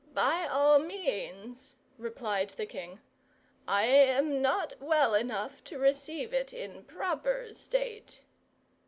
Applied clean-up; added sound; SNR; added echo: none; none; none; none.